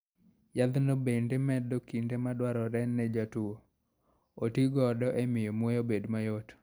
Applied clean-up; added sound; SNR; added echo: none; none; none; none.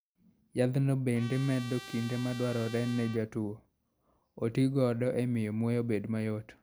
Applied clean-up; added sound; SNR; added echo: none; Trumpet; 15 dB; none.